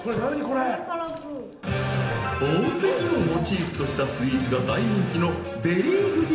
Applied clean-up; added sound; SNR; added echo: none; Zipper (clothing); 20 dB; reverberation time 0.8 s.